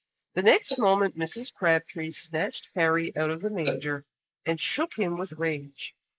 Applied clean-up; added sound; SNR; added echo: neural mask model Resemble Enhance denoiser.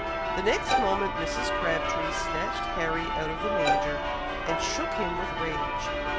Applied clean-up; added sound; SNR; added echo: none; Church bell + Bowed string instrument; -5 dB; none.